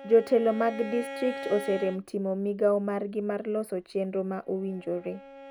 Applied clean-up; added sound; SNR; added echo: none; Bowed string instrument; 14 dB; none.